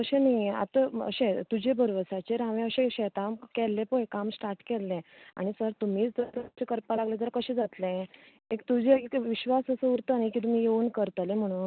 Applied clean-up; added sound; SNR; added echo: none; none; none; none.